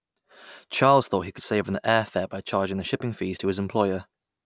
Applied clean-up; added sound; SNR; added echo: none; none; none; none.